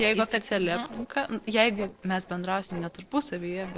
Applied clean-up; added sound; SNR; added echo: neural separator model SepFormer DNS4.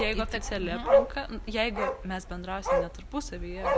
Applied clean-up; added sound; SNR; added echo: none; Bark; -3 dB; none.